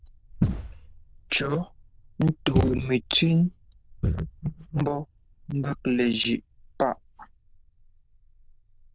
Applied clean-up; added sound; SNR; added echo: neural diffusion model UNIVERSE++.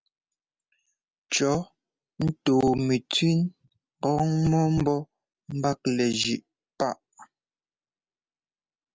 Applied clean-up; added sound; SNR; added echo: none; none; none; none.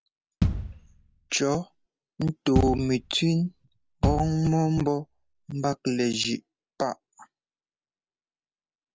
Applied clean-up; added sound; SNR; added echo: none; Bass drum; 3 dB; none.